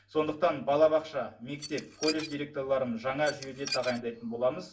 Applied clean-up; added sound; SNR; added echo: none; Dishes, pots, and pans / Glass; 10 dB; reverberation time 0.3 s.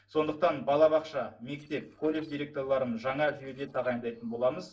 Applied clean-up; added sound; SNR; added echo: neural separator model SepFormer DNS4.